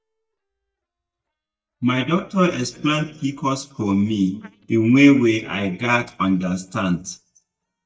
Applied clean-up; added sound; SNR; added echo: neural mask model DeepFilterNet 3.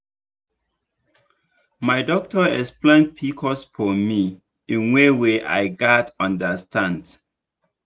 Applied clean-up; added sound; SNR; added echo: none; none; none; none.